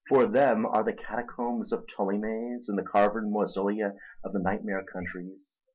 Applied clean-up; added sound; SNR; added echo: none; none; none; none.